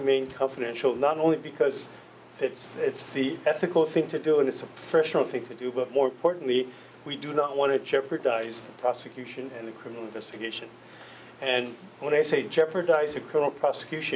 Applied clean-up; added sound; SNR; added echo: none; none; none; none.